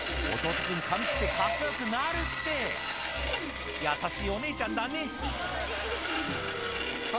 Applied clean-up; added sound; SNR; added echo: none; Sawing; 1 dB; none.